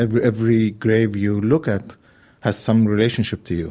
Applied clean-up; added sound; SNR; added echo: none; none; none; none.